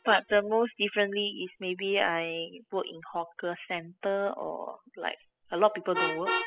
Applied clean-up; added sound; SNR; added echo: classical method spectral subtraction.